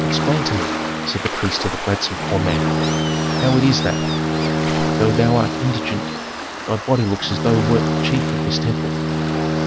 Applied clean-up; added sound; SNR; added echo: none; Waves, surf + Bowed string instrument; -1 dB; none.